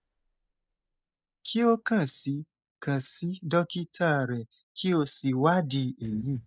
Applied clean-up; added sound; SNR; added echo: neural mask model DeepFilterNet 3.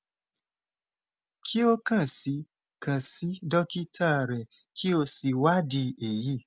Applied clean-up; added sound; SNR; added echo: none; none; none; none.